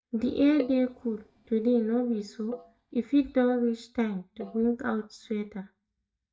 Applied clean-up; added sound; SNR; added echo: neural mask model DeepFilterNet 3.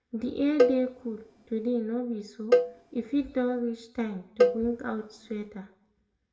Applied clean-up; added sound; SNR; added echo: none; Cowbell; -1 dB; reverberation time 0.5 s.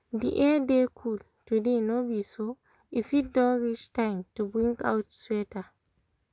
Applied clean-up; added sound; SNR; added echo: none; none; none; none.